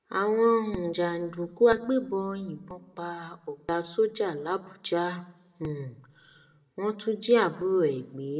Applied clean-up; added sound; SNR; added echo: none; none; none; reverberation time 0.9 s.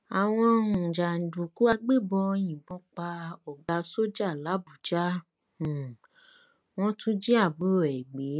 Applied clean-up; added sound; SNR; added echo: none; none; none; none.